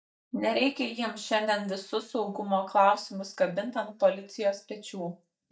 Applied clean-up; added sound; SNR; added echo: neural mask model DeepFilterNet 3.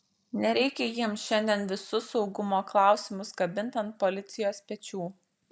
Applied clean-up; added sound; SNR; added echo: none; none; none; none.